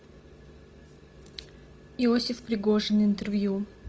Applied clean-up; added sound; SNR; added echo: none; none; none; none.